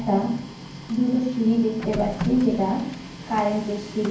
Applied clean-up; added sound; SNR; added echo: none; Printer; 11 dB; reverberation time 0.9 s.